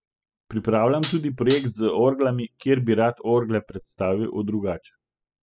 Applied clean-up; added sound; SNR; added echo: classical method spectral subtraction.